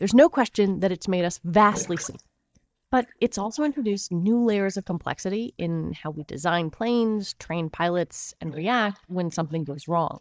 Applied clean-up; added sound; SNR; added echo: neural mask model DeepFilterNet 3.